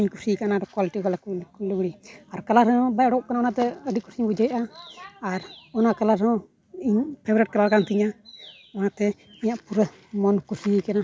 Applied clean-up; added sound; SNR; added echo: none; none; none; none.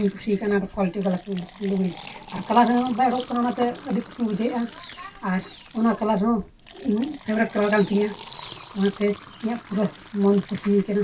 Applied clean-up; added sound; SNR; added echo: none; Fill (with liquid); 18 dB; reverberation time 0.1 s.